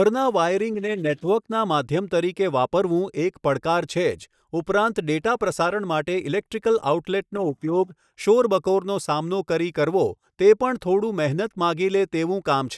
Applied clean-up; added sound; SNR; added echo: neural mask model DeepFilterNet 3.